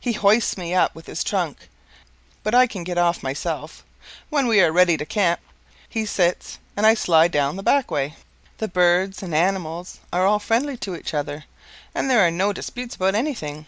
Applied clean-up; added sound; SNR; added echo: none; none; none; none.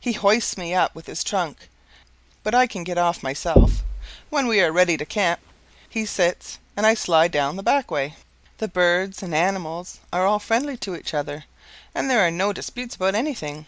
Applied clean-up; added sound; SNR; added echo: none; Knock; 0 dB; none.